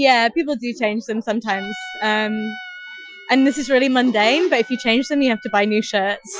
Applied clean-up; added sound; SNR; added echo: classical method Wiener filter.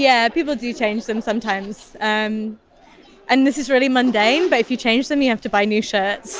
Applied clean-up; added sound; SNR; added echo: none; none; none; none.